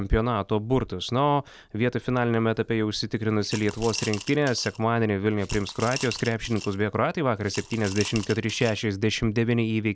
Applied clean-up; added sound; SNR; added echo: none; Coin (dropping) / Glass; 14 dB; none.